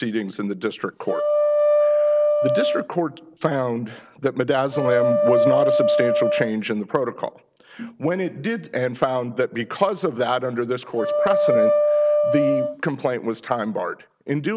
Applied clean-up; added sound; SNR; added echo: none; Wind instrument, woodwind instrument; -4 dB; none.